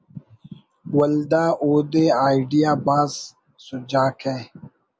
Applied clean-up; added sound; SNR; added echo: none; none; none; none.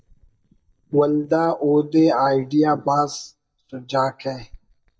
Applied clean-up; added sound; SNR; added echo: neural mask model DeepFilterNet 3.